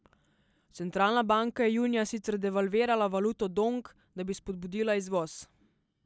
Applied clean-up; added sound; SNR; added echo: none; none; none; none.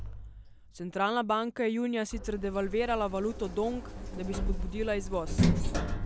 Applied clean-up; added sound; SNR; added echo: none; Sliding door; 1 dB; none.